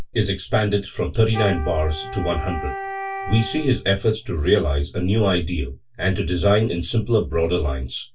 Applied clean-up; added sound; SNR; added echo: none; Wind instrument, woodwind instrument; 11 dB; reverberation time 0.2 s.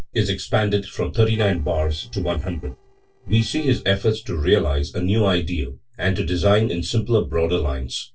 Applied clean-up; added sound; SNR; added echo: neural separator model SepFormer DNS4.